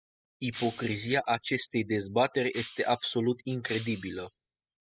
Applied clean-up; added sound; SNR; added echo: classical method spectral subtraction.